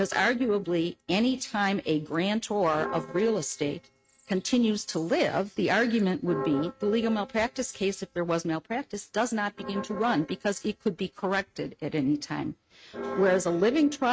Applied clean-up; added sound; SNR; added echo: neural mask model RNNoise.